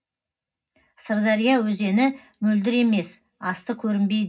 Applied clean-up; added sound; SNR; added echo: none; none; none; reverberation time 0.4 s.